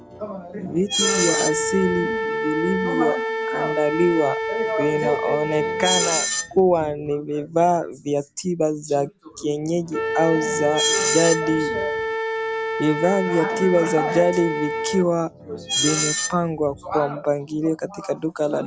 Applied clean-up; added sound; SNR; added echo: none; Wind instrument, woodwind instrument + Screech; 3 dB; none.